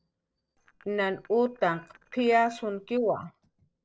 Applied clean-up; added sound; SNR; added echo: neural separator model SepFormer DNS4.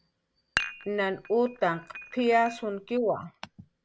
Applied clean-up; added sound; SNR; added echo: none; Dishes, pots, and pans; 10 dB; none.